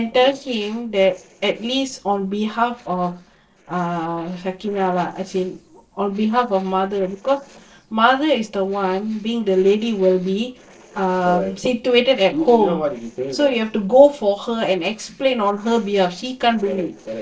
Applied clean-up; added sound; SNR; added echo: neural separator model SepFormer DNS4.